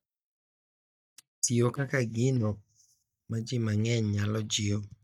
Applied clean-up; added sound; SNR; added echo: neural mask model DeepFilterNet 3.